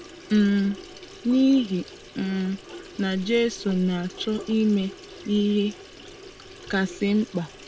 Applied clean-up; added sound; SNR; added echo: none; Sink (filling or washing) / Water tap, faucet; 17 dB; none.